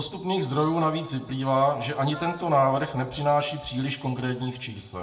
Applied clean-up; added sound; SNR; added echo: none; Wind instrument, woodwind instrument; 18 dB; reverberation time 0.6 s.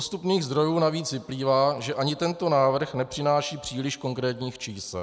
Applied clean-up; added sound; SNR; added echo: none; none; none; none.